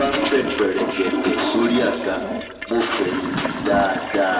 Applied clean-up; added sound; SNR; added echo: none; Toilet flush; 5 dB; reverberation time 1.4 s.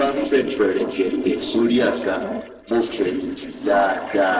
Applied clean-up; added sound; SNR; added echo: neural separator model SepFormer DNS4.